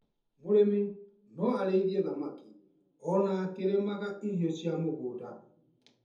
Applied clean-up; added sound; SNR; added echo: none; none; none; reverberation time 0.7 s.